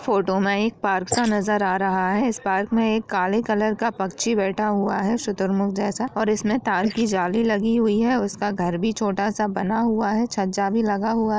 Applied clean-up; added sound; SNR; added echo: neural mask model Resemble Enhance denoiser.